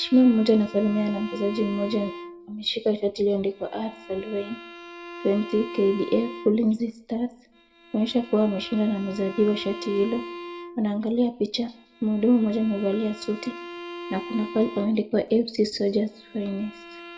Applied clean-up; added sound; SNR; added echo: none; Bowed string instrument; 15 dB; reverberation time 0.6 s.